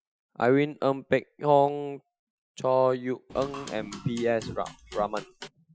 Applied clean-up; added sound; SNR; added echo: classical method Wiener filter.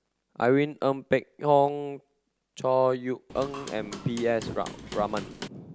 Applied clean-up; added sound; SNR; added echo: none; Hammer / Wood; 12 dB; none.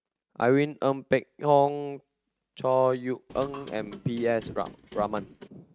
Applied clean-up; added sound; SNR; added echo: neural mask model RNNoise.